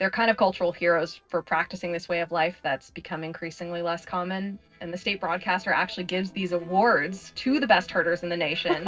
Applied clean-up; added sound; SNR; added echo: neural separator model SepFormer DNS4.